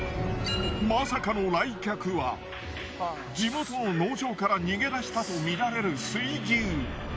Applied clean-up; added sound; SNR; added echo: none; none; none; none.